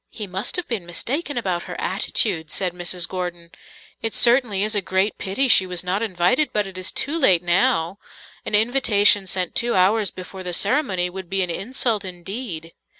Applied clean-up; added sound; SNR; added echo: none; none; none; none.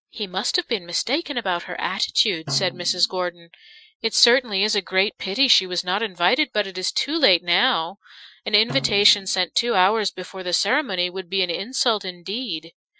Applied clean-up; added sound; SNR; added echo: classical method Wiener filter.